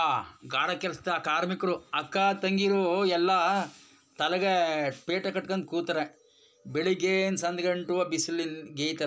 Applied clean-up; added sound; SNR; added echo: none; none; none; none.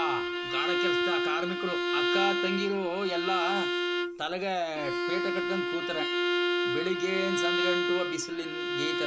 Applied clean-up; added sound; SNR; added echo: none; Bowed string instrument; -4 dB; none.